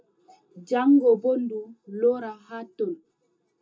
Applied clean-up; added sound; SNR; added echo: none; none; none; reverberation time 0.2 s.